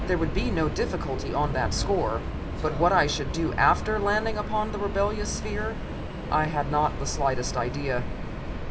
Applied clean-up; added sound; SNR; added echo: none; Subway, metro, underground; 3 dB; reverberation time 0.3 s.